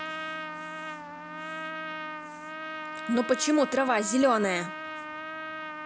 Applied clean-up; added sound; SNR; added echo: none; Trumpet; 7 dB; none.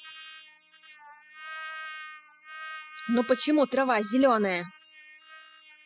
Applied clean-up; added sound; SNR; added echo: classical method spectral subtraction.